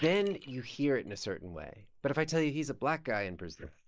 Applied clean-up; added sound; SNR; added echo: neural mask model Resemble Enhance denoiser.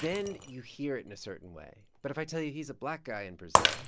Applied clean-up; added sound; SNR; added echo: none; Shatter; -3 dB; none.